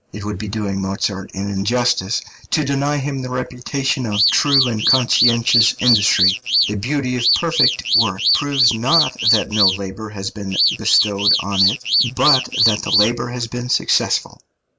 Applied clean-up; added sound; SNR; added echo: none; Alarm / Car; -3 dB; none.